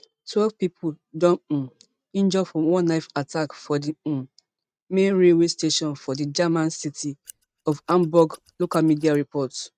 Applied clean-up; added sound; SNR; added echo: neural mask model RNNoise.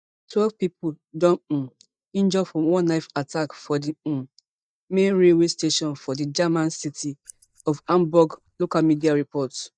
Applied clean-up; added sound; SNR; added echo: neural mask model DeepFilterNet 3.